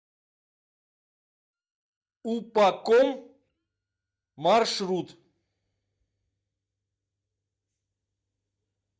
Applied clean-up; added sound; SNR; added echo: neural mask model DeepFilterNet 3.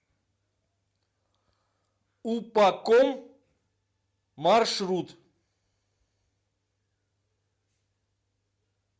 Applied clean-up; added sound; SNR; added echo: none; none; none; none.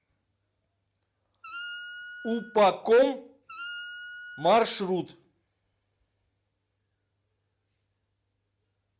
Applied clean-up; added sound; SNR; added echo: none; Wind instrument, woodwind instrument; 13 dB; none.